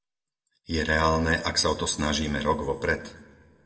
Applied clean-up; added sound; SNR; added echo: none; none; none; reverberation time 1.1 s.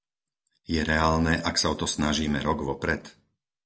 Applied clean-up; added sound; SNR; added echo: none; none; none; none.